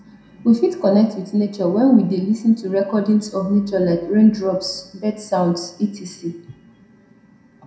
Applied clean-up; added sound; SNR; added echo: none; none; none; reverberation time 0.6 s.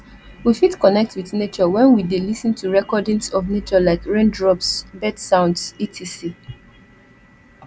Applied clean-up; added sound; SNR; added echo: none; none; none; none.